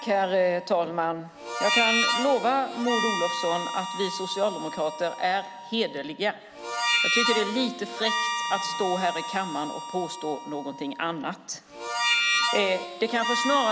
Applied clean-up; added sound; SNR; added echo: none; Harmonica; 2 dB; none.